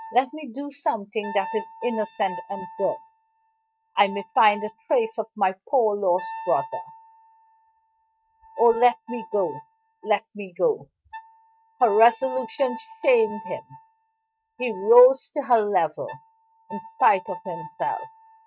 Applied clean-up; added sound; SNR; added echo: neural mask model RNNoise.